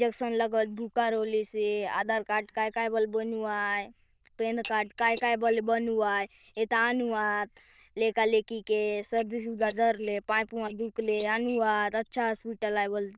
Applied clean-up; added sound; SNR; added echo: neural diffusion model UNIVERSE++.